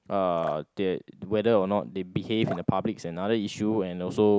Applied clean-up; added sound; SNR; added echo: none; Drip; 18 dB; none.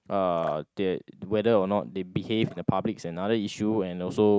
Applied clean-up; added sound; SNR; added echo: neural mask model RNNoise.